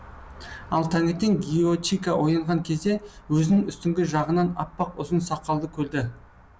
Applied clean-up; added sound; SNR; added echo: none; none; none; none.